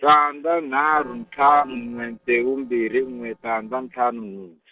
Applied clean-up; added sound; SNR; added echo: neural separator model SepFormer DNS4.